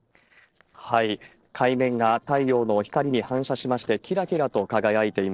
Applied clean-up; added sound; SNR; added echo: neural separator model SepFormer DNS4.